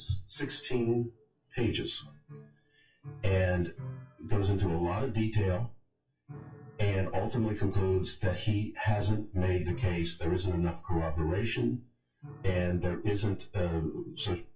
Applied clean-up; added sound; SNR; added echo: classical method WPE with log-MMSE.